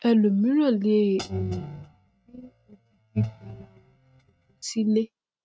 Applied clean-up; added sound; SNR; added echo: neural mask model RNNoise.